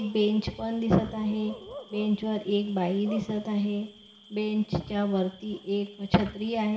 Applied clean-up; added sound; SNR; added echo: none; Bark / Cricket; 19 dB; reverberation time 1.6 s.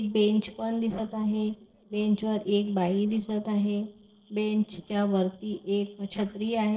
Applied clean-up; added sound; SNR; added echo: neural separator model SepFormer DNS4.